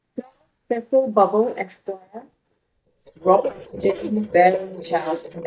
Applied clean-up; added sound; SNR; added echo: neural mask model DeepFilterNet 3.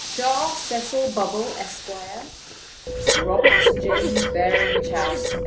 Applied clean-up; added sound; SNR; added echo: none; Breathing; -3 dB; none.